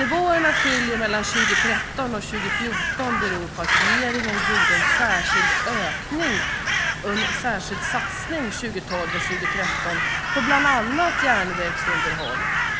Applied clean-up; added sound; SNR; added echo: none; Crow; -3 dB; none.